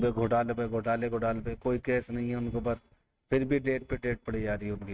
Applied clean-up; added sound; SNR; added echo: neural mask model RNNoise.